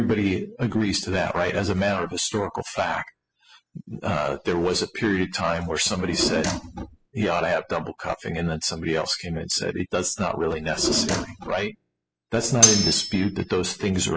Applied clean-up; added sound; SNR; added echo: classical method spectral subtraction.